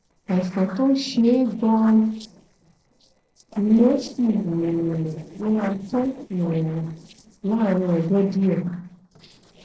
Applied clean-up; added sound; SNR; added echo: neural separator model SepFormer DNS4.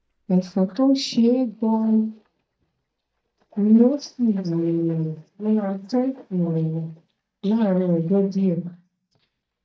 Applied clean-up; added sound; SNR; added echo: neural mask model DeepFilterNet 3.